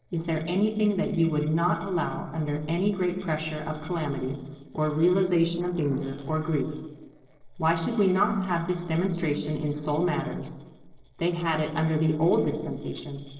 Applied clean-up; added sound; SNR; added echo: neural separator model SepFormer DNS4.